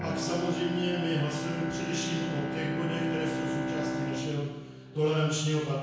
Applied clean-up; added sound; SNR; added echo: none; Bowed string instrument; 3 dB; reverberation time 1.0 s.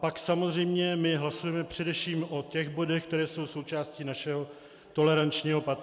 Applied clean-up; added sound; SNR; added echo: none; none; none; none.